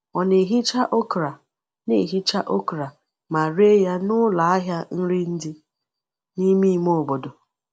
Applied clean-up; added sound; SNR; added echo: none; none; none; none.